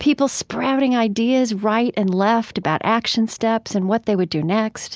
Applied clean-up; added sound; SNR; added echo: none; none; none; none.